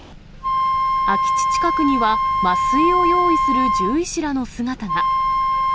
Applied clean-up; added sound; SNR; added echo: none; Wind instrument, woodwind instrument; -4 dB; none.